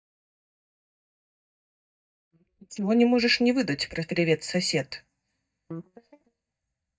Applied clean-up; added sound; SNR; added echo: neural mask model DeepFilterNet 3.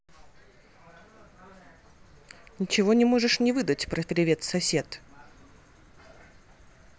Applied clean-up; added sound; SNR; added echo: none; none; none; none.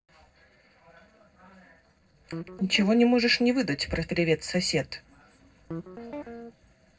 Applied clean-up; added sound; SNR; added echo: neural separator model SepFormer DNS4.